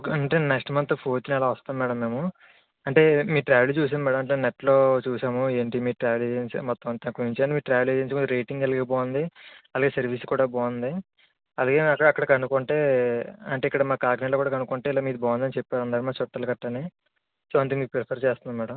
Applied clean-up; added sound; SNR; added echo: none; none; none; none.